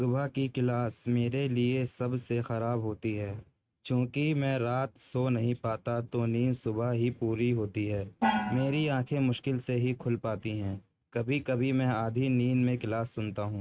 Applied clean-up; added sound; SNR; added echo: neural mask model RNNoise.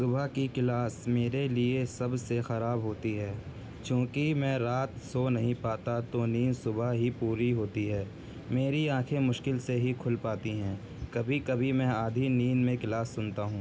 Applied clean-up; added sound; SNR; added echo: none; none; none; none.